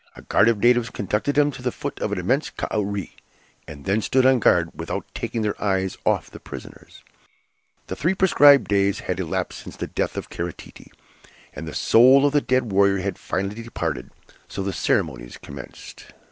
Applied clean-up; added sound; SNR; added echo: none; none; none; none.